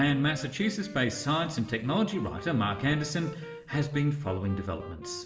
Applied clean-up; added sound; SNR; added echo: none; Wind instrument, woodwind instrument; 15 dB; reverberation time 1.1 s.